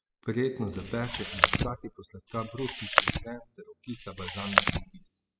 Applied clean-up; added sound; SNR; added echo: classical method spectral subtraction.